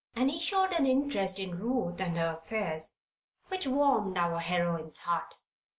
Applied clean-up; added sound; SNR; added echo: none; none; none; none.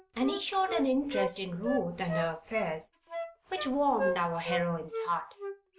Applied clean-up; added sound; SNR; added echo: none; Wind instrument, woodwind instrument; 6 dB; none.